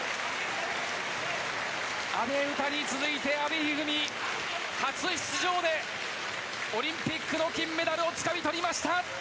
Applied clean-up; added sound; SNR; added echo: none; none; none; none.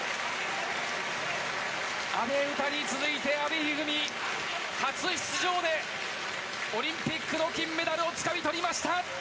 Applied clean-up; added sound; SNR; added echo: none; none; none; reverberation time 1.0 s.